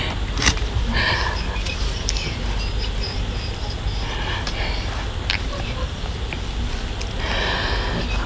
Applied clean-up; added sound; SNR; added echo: none; Mechanisms; 19 dB; none.